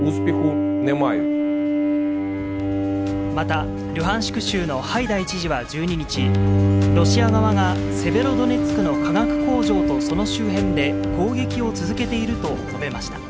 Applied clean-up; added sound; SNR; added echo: none; Bowed string instrument; -3 dB; none.